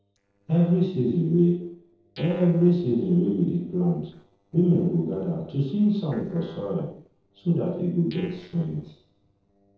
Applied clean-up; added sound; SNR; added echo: neural separator model SepFormer DNS4.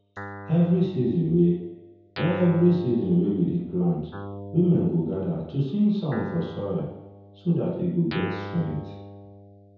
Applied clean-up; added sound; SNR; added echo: none; Guitar; 15 dB; reverberation time 0.9 s.